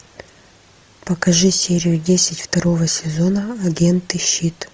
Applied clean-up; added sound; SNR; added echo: none; none; none; none.